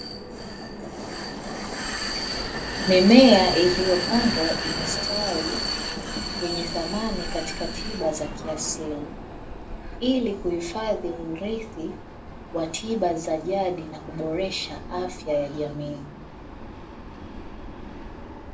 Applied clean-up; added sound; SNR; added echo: none; Vehicle; 6 dB; reverberation time 0.2 s.